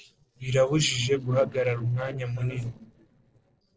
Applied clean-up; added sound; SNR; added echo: neural separator model SepFormer DNS4.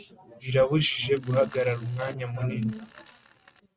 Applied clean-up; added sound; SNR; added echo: neural mask model RNNoise.